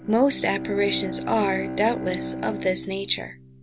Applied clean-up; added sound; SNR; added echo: none; Bowed string instrument; 7 dB; none.